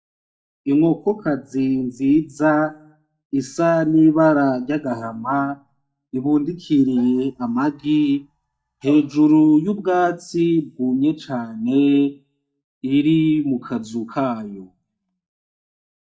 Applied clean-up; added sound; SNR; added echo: neural mask model DeepFilterNet 3.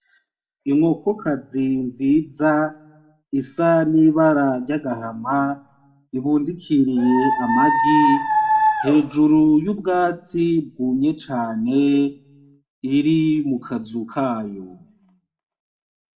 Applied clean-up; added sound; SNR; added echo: none; Dog; -1 dB; reverberation time 0.3 s.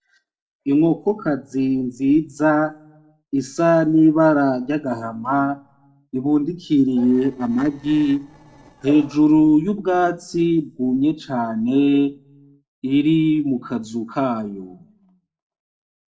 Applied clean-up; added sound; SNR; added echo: neural separator model SepFormer DNS4.